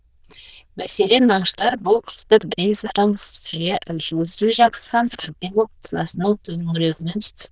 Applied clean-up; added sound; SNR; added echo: neural diffusion model UNIVERSE++.